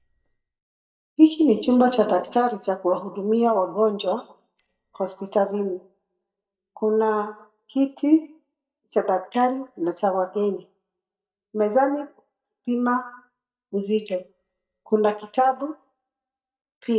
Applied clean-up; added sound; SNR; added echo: neural mask model DeepFilterNet 3.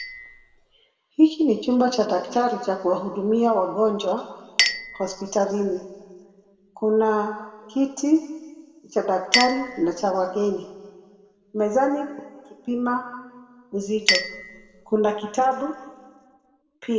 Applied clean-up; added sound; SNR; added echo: none; Chink, clink; 9 dB; reverberation time 1.6 s.